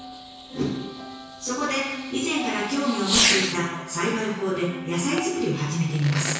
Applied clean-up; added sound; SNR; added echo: none; Fireworks; 5 dB; reverberation time 1.1 s.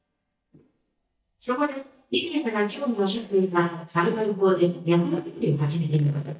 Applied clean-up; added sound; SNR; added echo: neural mask model DeepFilterNet 3.